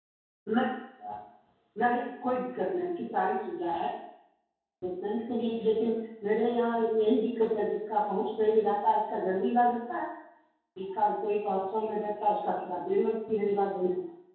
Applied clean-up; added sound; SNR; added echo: none; none; none; reverberation time 0.6 s.